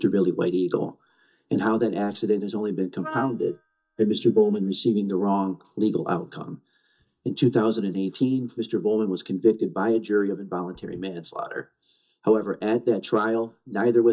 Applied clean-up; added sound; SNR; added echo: neural mask model DeepFilterNet 3.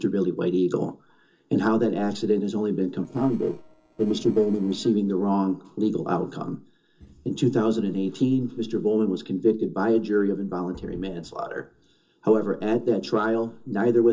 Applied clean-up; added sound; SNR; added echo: neural separator model SepFormer DNS4.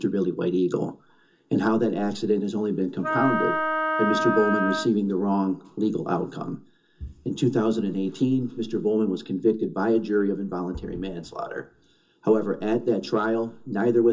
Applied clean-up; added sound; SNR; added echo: none; Wind instrument, woodwind instrument; 1 dB; reverberation time 0.2 s.